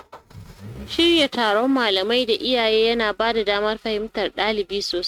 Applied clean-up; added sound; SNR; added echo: neural mask model RNNoise.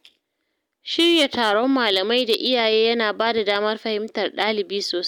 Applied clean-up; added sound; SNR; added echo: none; none; none; none.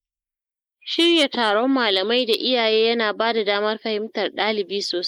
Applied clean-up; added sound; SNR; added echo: neural mask model Resemble Enhance denoiser.